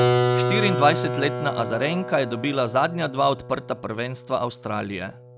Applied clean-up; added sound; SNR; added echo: none; Keyboard (musical); 2 dB; none.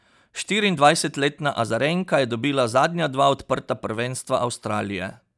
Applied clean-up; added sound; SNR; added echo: none; none; none; none.